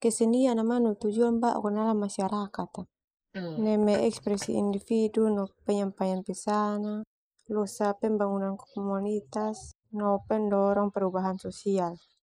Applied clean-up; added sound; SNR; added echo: neural mask model Resemble Enhance denoiser.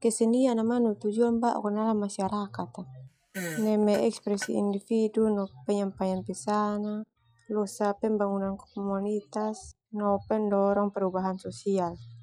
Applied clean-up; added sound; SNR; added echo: classical method log-MMSE.